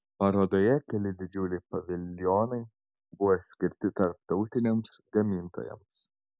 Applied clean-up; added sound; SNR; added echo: none; none; none; none.